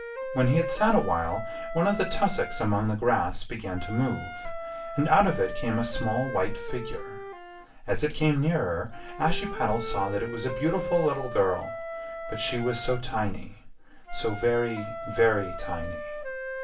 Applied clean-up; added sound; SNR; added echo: none; Wind instrument, woodwind instrument; 10 dB; reverberation time 0.2 s.